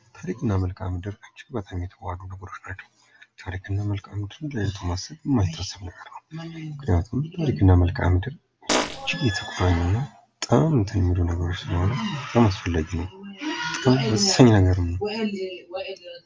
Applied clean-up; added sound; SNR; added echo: none; Fart; 1 dB; none.